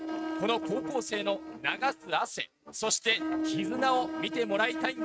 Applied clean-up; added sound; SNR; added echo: neural mask model RNNoise.